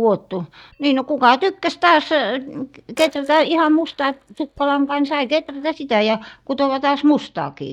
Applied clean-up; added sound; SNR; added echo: neural mask model DeepFilterNet 3.